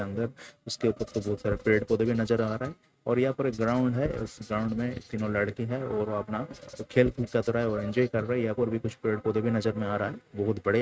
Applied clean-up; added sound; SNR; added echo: neural mask model RNNoise.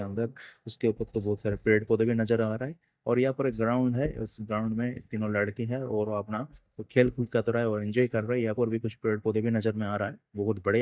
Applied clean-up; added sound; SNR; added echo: neural mask model DeepFilterNet 3.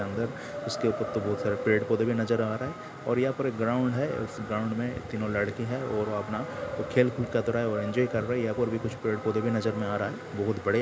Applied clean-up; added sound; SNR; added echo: none; none; none; none.